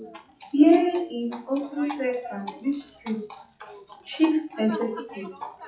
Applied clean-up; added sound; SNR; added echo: classical method WPE with log-MMSE.